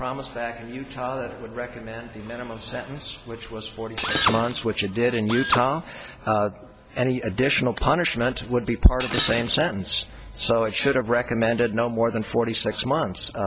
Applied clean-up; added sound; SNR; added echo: none; Drill + Shatter; 4 dB; none.